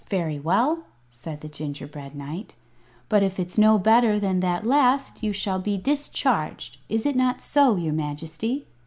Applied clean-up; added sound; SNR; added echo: none; none; none; none.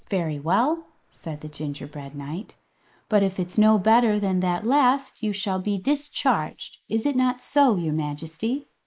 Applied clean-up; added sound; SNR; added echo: neural mask model Resemble Enhance denoiser.